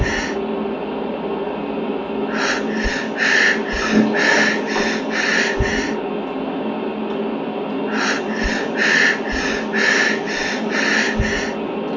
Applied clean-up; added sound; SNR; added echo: none; Breathing; 0 dB; reverberation time 0.6 s.